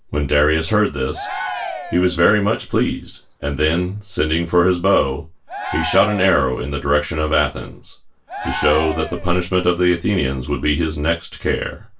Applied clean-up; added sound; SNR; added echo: none; Cheering; 12 dB; reverberation time 0.2 s.